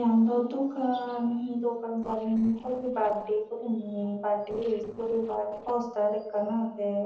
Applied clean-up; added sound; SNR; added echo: neural separator model SepFormer DNS4.